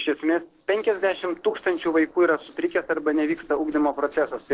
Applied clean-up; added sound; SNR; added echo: neural separator model SepFormer DNS4.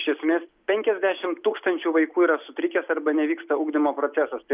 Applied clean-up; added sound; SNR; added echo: none; none; none; none.